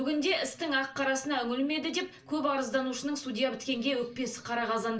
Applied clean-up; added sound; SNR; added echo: none; none; none; reverberation time 0.3 s.